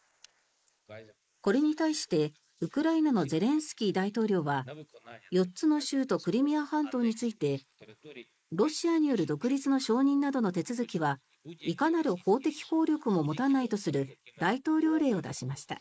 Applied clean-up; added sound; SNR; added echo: neural mask model Resemble Enhance denoiser.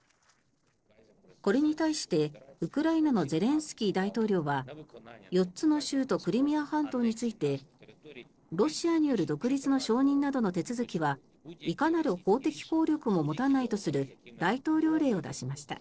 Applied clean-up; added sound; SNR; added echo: neural separator model SepFormer DNS4.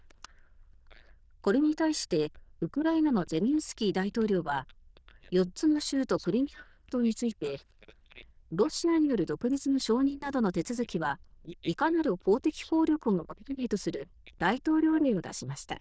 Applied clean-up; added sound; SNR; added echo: neural diffusion model UNIVERSE++.